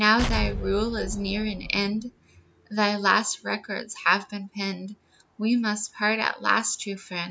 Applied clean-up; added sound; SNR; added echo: none; Explosion; 5 dB; none.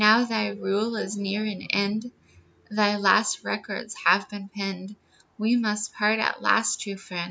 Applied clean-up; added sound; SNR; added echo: none; none; none; none.